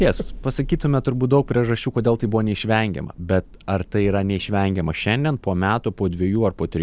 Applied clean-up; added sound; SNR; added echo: none; Thunder; 16 dB; none.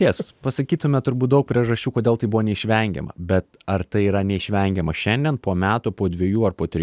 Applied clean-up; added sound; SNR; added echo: none; none; none; none.